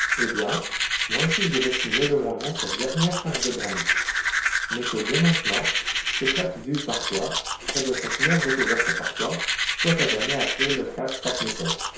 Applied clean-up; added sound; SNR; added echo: none; Domestic sounds, home sounds; -1 dB; reverberation time 0.6 s.